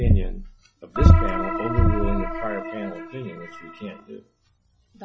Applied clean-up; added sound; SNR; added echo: classical method log-MMSE.